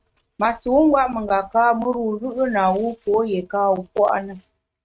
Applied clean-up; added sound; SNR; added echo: neural mask model RNNoise.